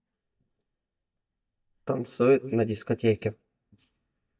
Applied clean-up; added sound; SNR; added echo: neural mask model DeepFilterNet 3.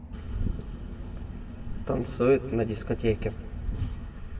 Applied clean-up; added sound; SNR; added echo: none; Engine / Boat, Water vehicle; 11 dB; reverberation time 1.9 s.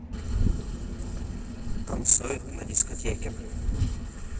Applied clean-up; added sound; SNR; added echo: neural separator model SepFormer DNS4.